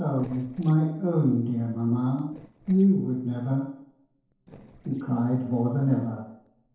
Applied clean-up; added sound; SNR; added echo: neural separator model SepFormer DNS4.